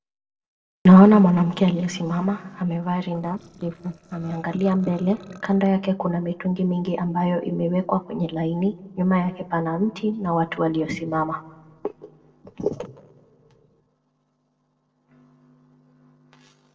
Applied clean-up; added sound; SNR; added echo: neural separator model SepFormer DNS4.